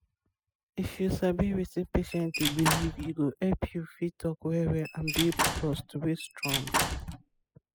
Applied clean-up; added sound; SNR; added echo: classical method spectral subtraction.